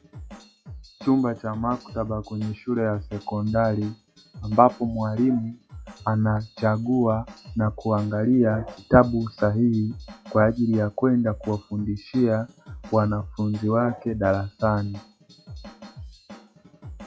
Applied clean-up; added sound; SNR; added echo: classical method log-MMSE.